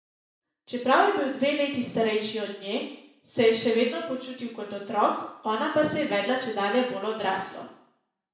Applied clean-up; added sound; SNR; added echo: none; none; none; reverberation time 0.6 s.